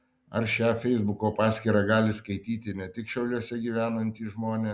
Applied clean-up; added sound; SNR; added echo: none; none; none; none.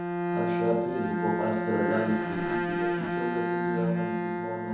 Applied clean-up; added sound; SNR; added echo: none; Bowed string instrument; -3 dB; reverberation time 0.6 s.